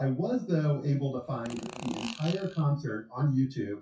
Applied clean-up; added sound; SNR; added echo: classical method WPE with log-MMSE.